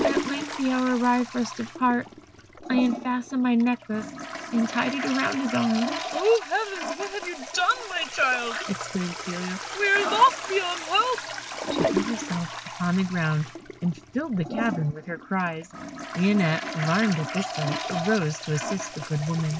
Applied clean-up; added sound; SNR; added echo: none; Toilet flush; 7 dB; none.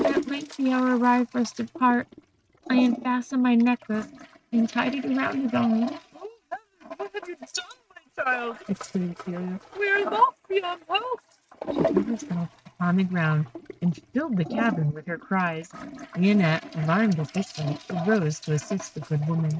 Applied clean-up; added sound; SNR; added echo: neural mask model RNNoise.